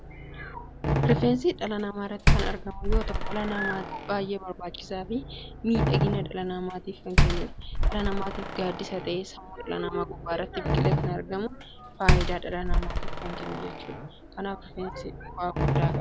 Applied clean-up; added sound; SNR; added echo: none; Slam; -4 dB; none.